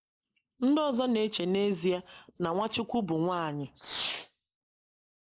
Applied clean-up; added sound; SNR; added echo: neural mask model Resemble Enhance denoiser.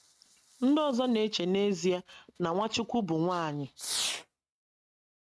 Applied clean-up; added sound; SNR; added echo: neural mask model RNNoise.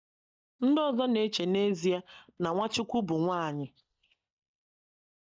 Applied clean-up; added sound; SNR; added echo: neural mask model DeepFilterNet 3.